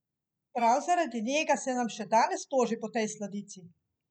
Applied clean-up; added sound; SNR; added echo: none; Bowed string instrument; 19 dB; none.